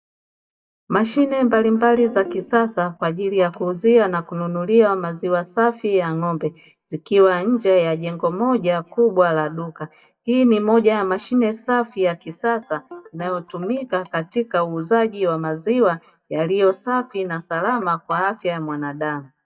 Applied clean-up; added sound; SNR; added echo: neural mask model DeepFilterNet 3.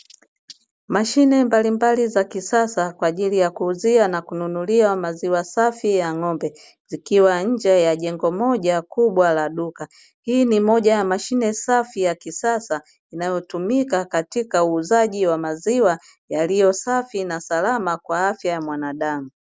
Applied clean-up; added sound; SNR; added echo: none; none; none; none.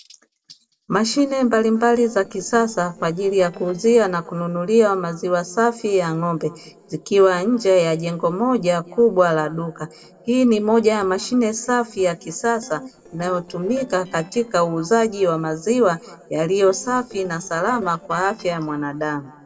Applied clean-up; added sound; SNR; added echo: neural separator model SepFormer DNS4.